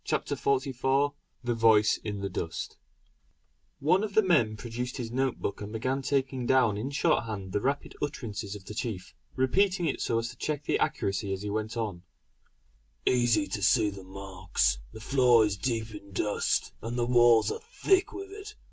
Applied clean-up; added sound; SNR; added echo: none; none; none; none.